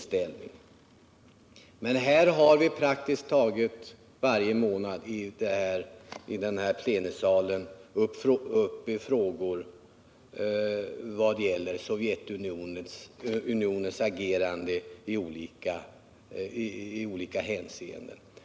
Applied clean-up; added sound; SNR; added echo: none; none; none; none.